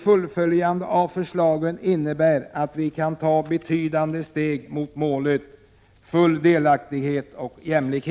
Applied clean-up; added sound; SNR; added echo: none; none; none; none.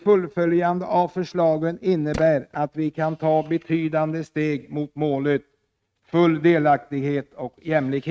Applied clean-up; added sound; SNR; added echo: neural mask model RNNoise.